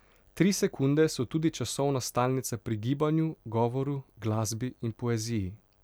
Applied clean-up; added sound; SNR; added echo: none; none; none; none.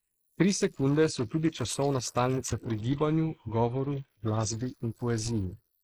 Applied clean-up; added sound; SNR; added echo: neural mask model Resemble Enhance denoiser.